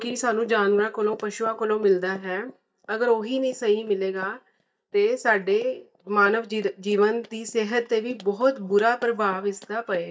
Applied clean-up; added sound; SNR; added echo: neural mask model DeepFilterNet 3.